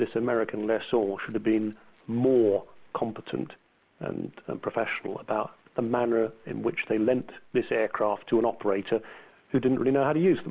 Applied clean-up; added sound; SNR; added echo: none; none; none; none.